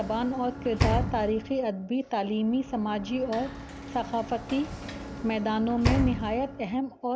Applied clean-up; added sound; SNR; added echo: none; Sliding door / Slam; 5 dB; none.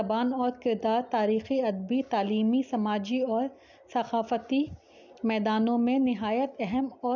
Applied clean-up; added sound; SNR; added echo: none; none; none; none.